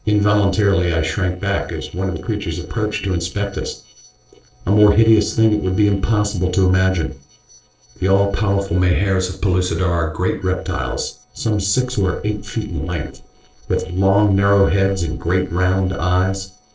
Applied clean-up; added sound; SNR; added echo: neural separator model SepFormer DNS4.